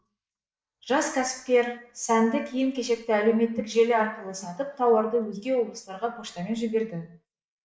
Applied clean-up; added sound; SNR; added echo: neural mask model Resemble Enhance denoiser.